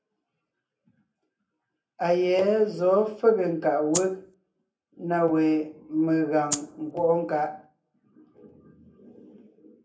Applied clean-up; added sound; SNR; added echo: none; Rattle (instrument); 5 dB; reverberation time 0.3 s.